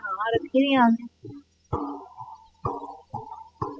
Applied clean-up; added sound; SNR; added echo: classical method spectral subtraction.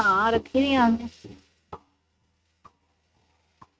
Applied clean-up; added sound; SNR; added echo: neural mask model RNNoise.